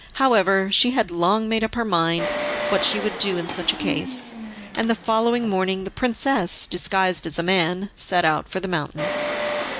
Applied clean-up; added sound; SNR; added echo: none; Engine; 9 dB; none.